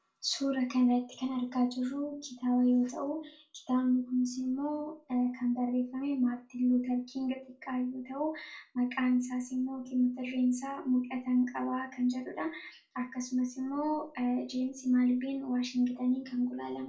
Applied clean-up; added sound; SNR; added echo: none; none; none; reverberation time 0.3 s.